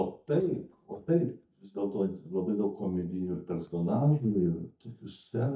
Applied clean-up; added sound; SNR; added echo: neural mask model DeepFilterNet 3.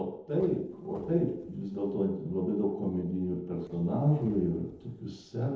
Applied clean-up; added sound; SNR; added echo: neural separator model SepFormer DNS4.